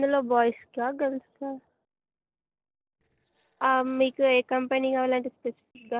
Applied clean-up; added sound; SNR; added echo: neural separator model SepFormer DNS4.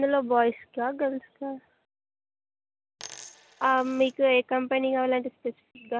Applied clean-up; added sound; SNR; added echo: none; Coin (dropping); 19 dB; none.